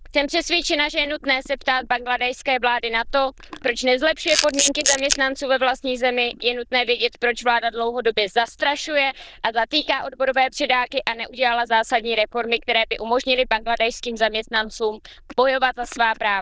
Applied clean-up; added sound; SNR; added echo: neural diffusion model UNIVERSE++.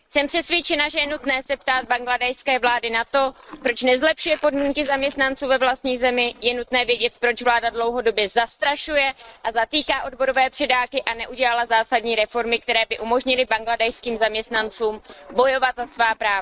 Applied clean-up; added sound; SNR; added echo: neural mask model RNNoise.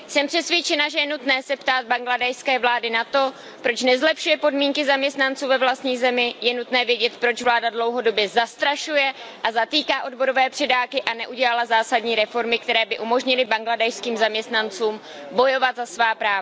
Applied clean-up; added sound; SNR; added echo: none; none; none; none.